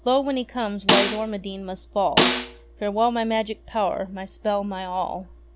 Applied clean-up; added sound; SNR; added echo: none; Snare drum; -1 dB; none.